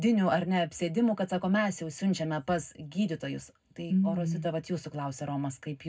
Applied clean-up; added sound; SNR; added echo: none; none; none; reverberation time 0.3 s.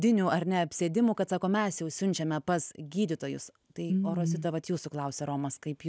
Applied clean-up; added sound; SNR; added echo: none; none; none; none.